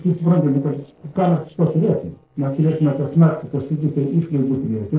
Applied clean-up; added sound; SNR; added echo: neural separator model SepFormer DNS4.